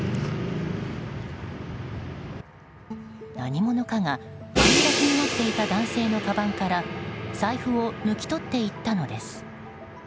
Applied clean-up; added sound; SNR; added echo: none; Crash cymbal; 3 dB; none.